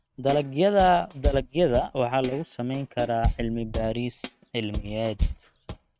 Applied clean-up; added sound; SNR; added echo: neural mask model RNNoise.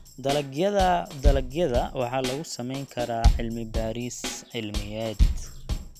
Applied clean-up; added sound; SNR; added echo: none; Bass drum / Snare drum / Drum kit; -1 dB; none.